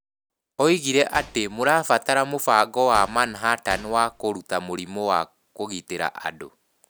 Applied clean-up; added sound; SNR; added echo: none; Microwave oven; 17 dB; none.